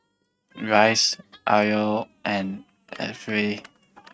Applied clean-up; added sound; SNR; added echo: neural mask model RNNoise.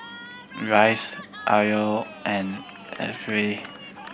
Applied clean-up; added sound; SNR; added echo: none; Cheering; 16 dB; none.